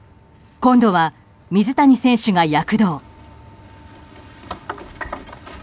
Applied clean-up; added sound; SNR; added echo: none; none; none; none.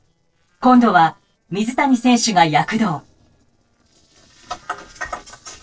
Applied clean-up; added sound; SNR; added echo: neural separator model SepFormer DNS4.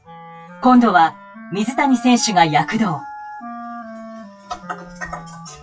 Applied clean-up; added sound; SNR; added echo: classical method WPE with log-MMSE.